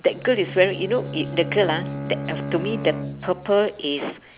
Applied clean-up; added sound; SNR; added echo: none; Bowed string instrument; 9 dB; none.